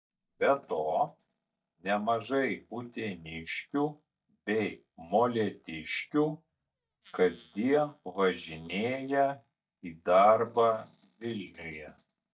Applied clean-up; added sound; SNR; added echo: neural mask model DeepFilterNet 3.